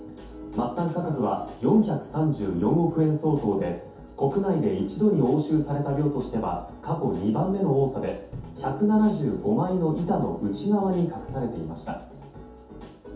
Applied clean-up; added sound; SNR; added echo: none; Cupboard open or close; 18 dB; reverberation time 0.5 s.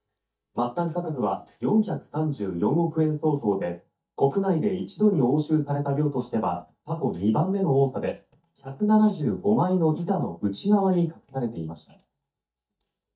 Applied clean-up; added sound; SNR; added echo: neural mask model DeepFilterNet 3.